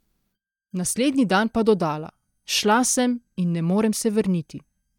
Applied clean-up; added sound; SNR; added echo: neural mask model DeepFilterNet 3.